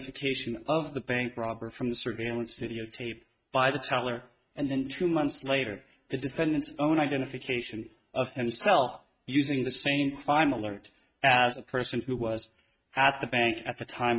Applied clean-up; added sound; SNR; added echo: neural mask model RNNoise.